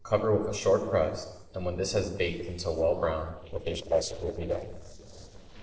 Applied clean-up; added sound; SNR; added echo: neural separator model SepFormer DNS4.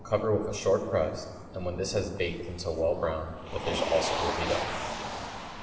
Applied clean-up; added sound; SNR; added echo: none; Motor vehicle (road); 6 dB; reverberation time 2.1 s.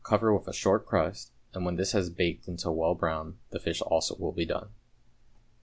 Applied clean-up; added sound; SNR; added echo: none; none; none; none.